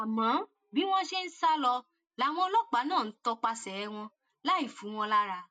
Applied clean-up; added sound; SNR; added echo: none; none; none; none.